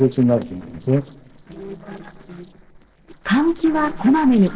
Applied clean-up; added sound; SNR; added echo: neural separator model SepFormer DNS4.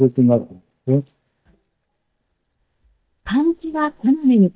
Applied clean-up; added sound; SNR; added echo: neural mask model DeepFilterNet 3.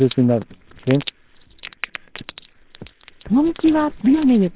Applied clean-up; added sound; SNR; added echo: neural separator model SepFormer WHAMR!.